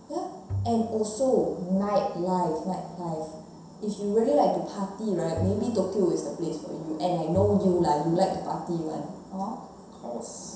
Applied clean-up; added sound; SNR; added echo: none; Bowed string instrument; 9 dB; reverberation time 0.7 s.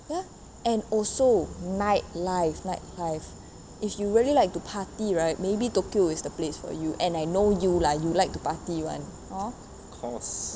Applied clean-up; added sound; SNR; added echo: none; none; none; none.